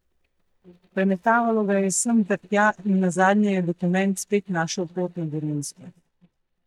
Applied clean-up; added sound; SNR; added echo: neural mask model DeepFilterNet 3.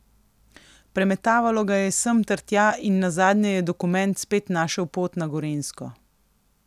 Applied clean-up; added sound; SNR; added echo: none; none; none; none.